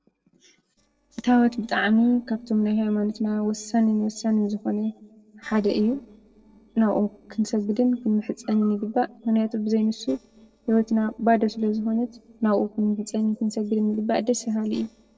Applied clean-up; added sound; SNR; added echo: neural separator model SepFormer DNS4.